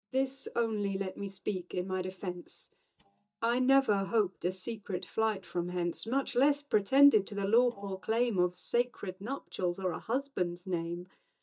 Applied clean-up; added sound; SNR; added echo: neural mask model DeepFilterNet 3.